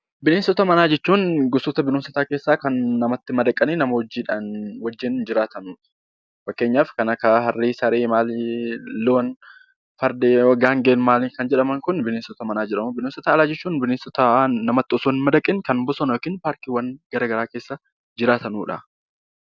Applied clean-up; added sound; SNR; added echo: none; none; none; none.